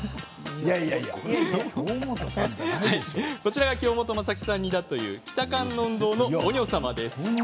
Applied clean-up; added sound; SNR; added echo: none; none; none; none.